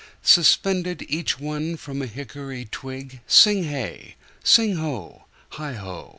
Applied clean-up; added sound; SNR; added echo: none; none; none; none.